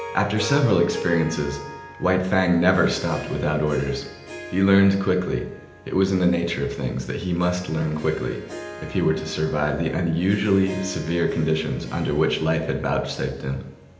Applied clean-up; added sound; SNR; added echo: none; Harp; 16 dB; reverberation time 0.9 s.